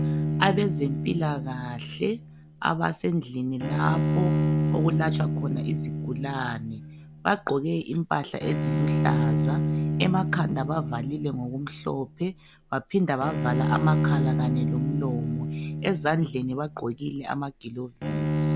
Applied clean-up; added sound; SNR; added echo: none; Bowed string instrument; -1 dB; none.